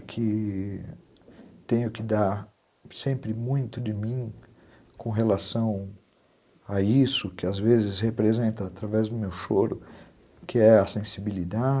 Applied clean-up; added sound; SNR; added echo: neural mask model Resemble Enhance denoiser.